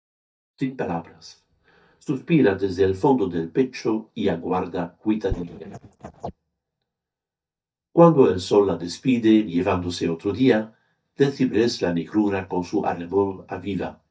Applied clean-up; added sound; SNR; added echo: neural mask model DeepFilterNet 3.